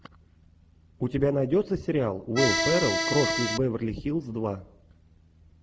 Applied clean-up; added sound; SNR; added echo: none; Accordion; -2 dB; none.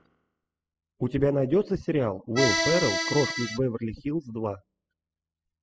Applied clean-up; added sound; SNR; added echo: classical method spectral subtraction.